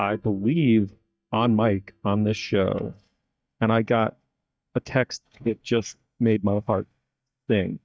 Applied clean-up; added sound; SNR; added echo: neural mask model DeepFilterNet 3.